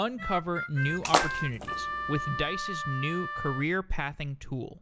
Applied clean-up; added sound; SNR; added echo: none; Harmonica + Splash, splatter; 1 dB; none.